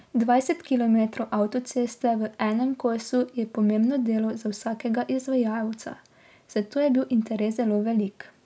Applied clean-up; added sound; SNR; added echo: none; none; none; none.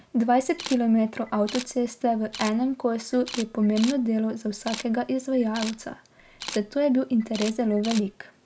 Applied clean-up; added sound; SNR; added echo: none; Camera; 16 dB; none.